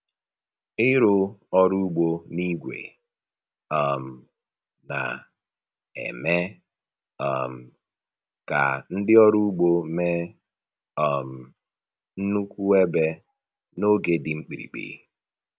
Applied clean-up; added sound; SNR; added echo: none; none; none; none.